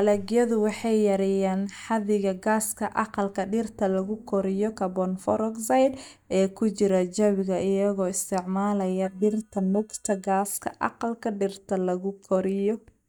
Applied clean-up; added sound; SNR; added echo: neural mask model DeepFilterNet 3.